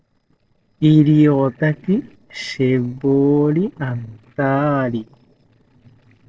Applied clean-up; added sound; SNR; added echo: neural separator model SepFormer DNS4.